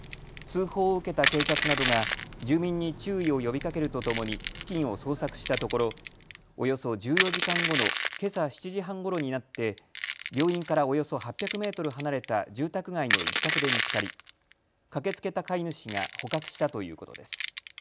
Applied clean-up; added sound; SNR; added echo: none; Crushing; 2 dB; none.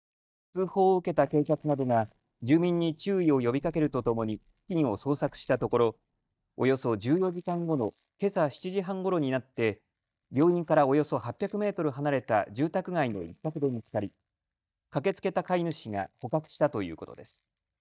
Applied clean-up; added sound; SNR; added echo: neural mask model DeepFilterNet 3.